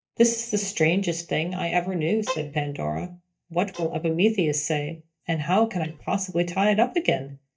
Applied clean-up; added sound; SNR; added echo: neural mask model DeepFilterNet 3.